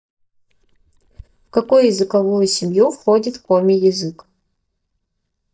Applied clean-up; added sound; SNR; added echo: neural mask model DeepFilterNet 3.